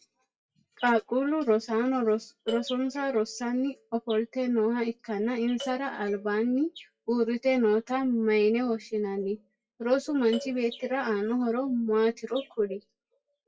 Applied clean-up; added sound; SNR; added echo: classical method WPE with log-MMSE.